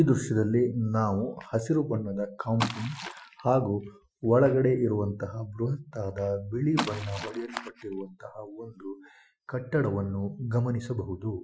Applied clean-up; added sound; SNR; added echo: classical method Wiener filter.